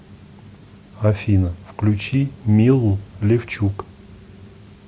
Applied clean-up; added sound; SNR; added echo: none; none; none; none.